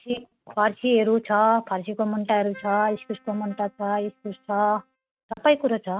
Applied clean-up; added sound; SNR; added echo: neural mask model RNNoise.